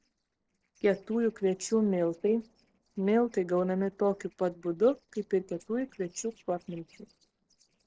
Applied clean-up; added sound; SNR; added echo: neural separator model SepFormer DNS4.